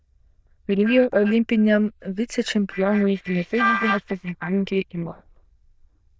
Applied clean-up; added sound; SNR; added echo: neural diffusion model UNIVERSE++.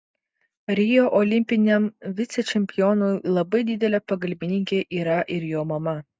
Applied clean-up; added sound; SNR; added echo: none; none; none; none.